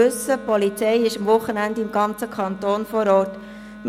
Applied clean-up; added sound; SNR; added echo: none; Wind instrument, woodwind instrument; 17 dB; none.